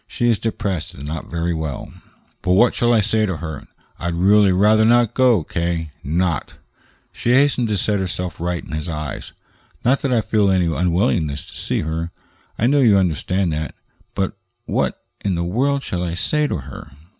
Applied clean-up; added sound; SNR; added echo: none; none; none; none.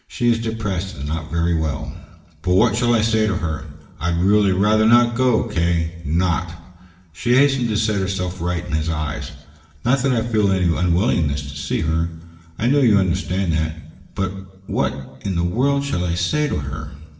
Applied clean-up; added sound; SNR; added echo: none; none; none; reverberation time 0.9 s.